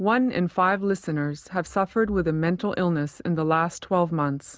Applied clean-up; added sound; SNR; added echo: none; none; none; none.